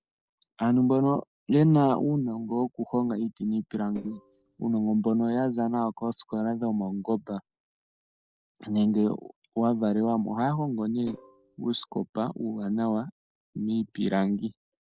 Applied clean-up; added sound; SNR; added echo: neural separator model SepFormer DNS4.